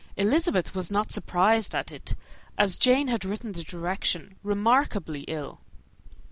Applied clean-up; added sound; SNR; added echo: none; none; none; none.